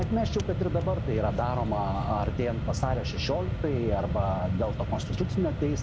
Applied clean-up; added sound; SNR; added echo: none; Mechanisms; 0 dB; none.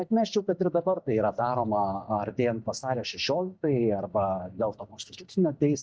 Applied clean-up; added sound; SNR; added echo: neural mask model DeepFilterNet 3.